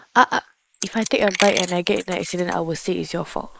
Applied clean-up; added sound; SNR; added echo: neural mask model Resemble Enhance denoiser.